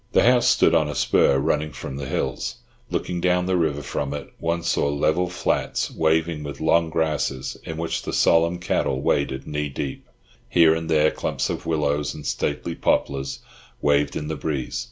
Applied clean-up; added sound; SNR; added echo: none; none; none; none.